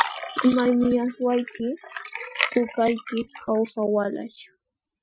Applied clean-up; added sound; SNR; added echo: classical method Wiener filter.